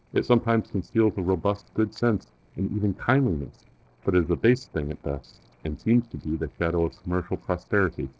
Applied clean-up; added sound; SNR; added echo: neural separator model SepFormer DNS4.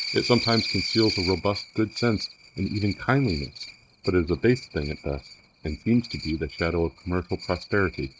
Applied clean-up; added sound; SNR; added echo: neural mask model RNNoise.